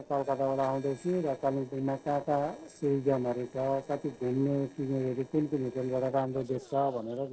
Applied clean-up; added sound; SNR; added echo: neural separator model SepFormer DNS4.